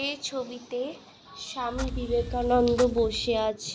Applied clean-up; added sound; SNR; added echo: none; Clock; 8 dB; none.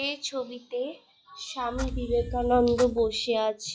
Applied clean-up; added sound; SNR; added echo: classical method log-MMSE.